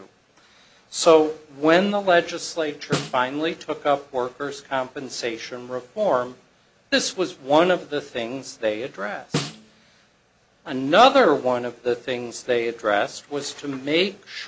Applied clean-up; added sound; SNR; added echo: none; Snare drum; 9 dB; none.